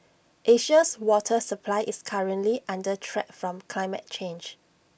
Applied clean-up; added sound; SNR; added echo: none; none; none; none.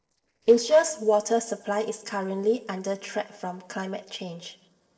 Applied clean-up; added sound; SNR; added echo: neural separator model SepFormer DNS4.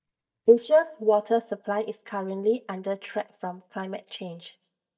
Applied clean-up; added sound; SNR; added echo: neural mask model DeepFilterNet 3.